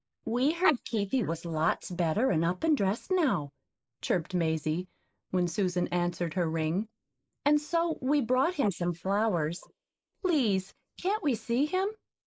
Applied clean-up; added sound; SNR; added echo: neural mask model Resemble Enhance denoiser.